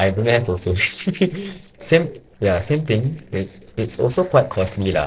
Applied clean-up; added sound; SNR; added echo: neural separator model SepFormer DNS4.